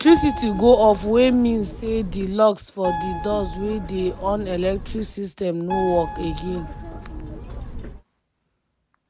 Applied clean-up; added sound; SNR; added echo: none; Keyboard (musical); 9 dB; none.